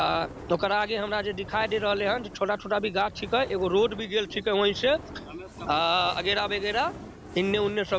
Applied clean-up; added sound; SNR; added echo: none; Fire; 15 dB; none.